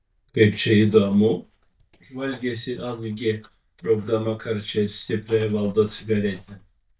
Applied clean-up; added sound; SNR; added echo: neural mask model DeepFilterNet 3.